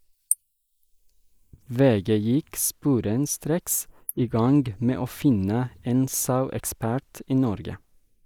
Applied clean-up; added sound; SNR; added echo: neural mask model Resemble Enhance denoiser.